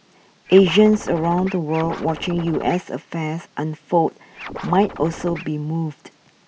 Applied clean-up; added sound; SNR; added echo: none; Scratching (performance technique); 13 dB; none.